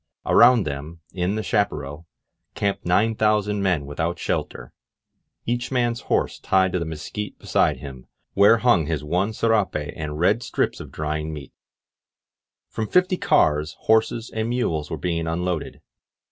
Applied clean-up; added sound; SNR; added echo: none; none; none; none.